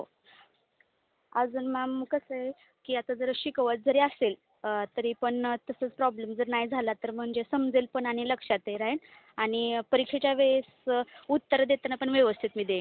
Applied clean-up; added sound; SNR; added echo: none; none; none; none.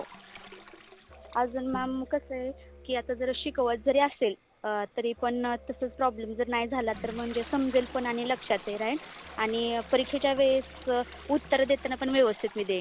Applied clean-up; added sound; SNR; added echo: none; Musical instrument + Toilet flush; 18 dB; none.